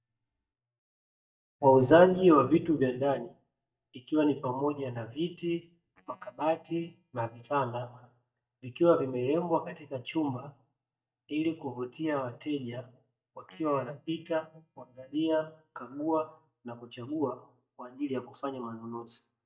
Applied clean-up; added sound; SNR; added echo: neural mask model DeepFilterNet 3.